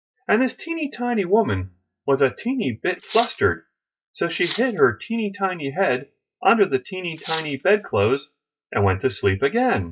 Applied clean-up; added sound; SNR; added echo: classical method log-MMSE.